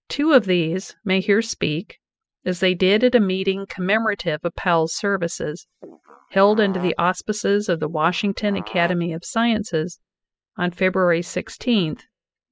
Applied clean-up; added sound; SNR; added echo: classical method spectral subtraction.